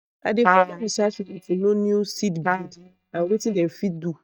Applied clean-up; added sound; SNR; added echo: neural mask model DeepFilterNet 3.